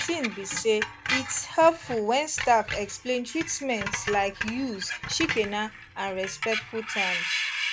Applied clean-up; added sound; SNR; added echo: none; Screech; 5 dB; none.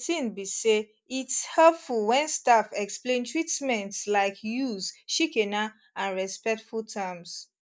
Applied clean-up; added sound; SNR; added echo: none; none; none; none.